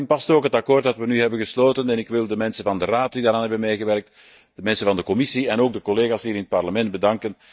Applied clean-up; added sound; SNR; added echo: neural mask model DeepFilterNet 3.